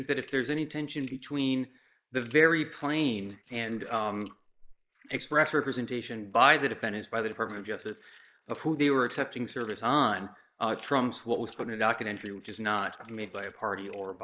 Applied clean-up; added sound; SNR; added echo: neural mask model Resemble Enhance denoiser.